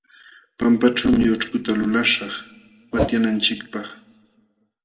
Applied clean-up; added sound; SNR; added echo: none; Whoosh, swoosh, swish; 3 dB; reverberation time 0.7 s.